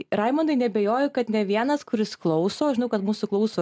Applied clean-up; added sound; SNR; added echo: none; none; none; none.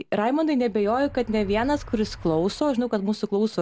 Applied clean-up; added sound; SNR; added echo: none; Motor vehicle (road); 19 dB; none.